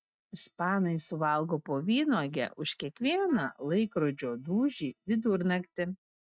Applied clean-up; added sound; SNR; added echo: neural mask model DeepFilterNet 3.